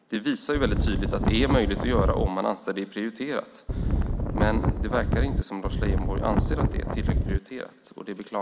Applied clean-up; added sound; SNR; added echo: none; Wind; -5 dB; none.